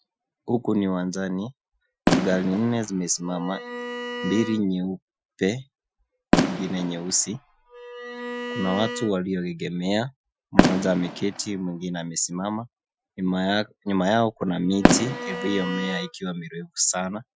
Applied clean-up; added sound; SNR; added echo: classical method Wiener filter.